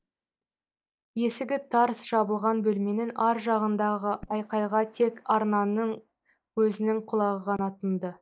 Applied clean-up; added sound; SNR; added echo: neural mask model DeepFilterNet 3.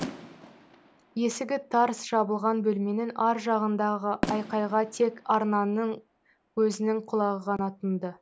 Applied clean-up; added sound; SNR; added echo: none; Fireworks; 15 dB; none.